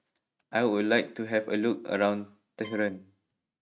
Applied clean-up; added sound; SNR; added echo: neural mask model RNNoise.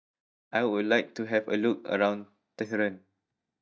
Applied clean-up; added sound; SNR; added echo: neural mask model DeepFilterNet 3.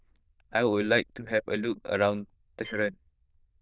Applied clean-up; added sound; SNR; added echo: neural diffusion model UNIVERSE++.